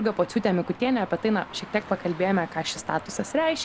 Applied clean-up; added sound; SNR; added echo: none; Traffic noise, roadway noise; 17 dB; none.